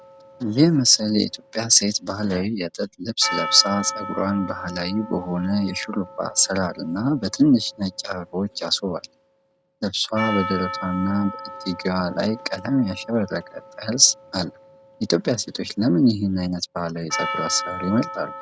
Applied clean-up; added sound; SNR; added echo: none; Percussion; 12 dB; none.